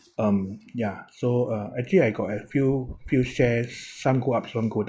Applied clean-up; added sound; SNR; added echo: neural mask model Resemble Enhance denoiser.